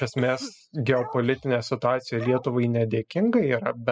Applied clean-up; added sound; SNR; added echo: classical method spectral subtraction.